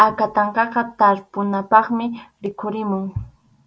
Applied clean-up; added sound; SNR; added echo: none; none; none; none.